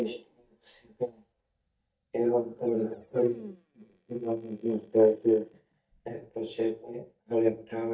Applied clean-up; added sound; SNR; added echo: neural mask model DeepFilterNet 3.